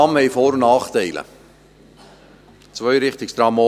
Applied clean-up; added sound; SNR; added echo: none; none; none; none.